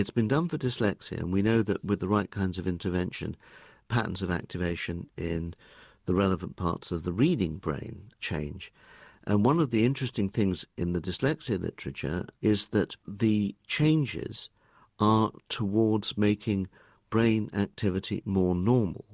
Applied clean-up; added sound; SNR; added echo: none; none; none; none.